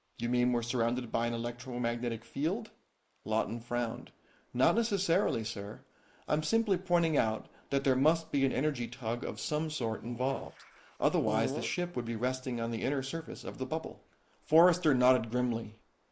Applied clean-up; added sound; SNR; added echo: neural mask model Resemble Enhance denoiser.